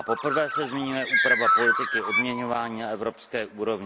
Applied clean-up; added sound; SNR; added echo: none; Bird; -2 dB; none.